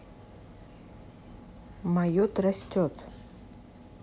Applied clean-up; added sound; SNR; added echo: none; none; none; none.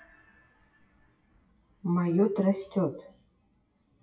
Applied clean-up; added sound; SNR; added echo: classical method WPE with log-MMSE.